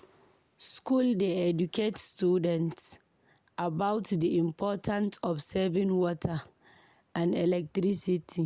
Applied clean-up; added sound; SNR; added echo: none; none; none; none.